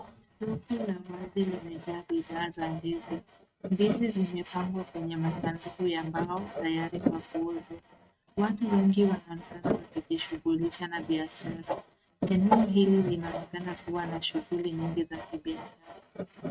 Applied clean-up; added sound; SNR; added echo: neural mask model RNNoise.